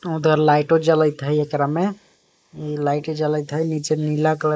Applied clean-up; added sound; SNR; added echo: neural mask model Resemble Enhance denoiser.